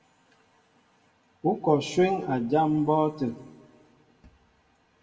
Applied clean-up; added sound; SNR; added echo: none; none; none; reverberation time 0.9 s.